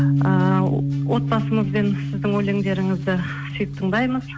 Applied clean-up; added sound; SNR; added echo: none; Bass guitar; 1 dB; none.